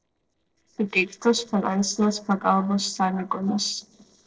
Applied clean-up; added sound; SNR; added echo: neural separator model SepFormer DNS4.